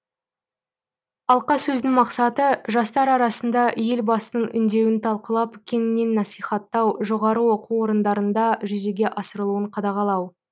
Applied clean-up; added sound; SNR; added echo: none; none; none; none.